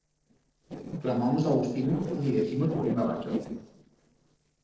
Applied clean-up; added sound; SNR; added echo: neural separator model SepFormer DNS4.